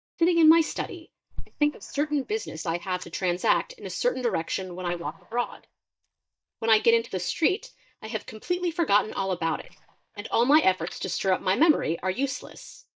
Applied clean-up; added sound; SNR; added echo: neural mask model DeepFilterNet 3.